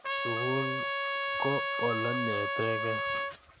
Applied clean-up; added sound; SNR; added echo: none; Trumpet; -2 dB; none.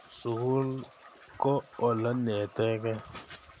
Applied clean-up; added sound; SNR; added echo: none; none; none; none.